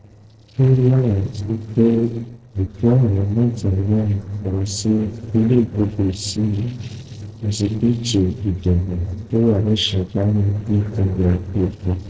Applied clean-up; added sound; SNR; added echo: neural separator model SepFormer DNS4.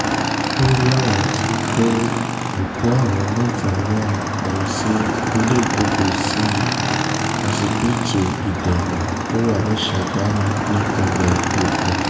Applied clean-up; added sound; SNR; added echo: none; Motorcycle / Engine; 0 dB; reverberation time 1.5 s.